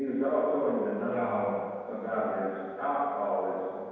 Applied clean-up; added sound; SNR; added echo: none; none; none; reverberation time 1.9 s.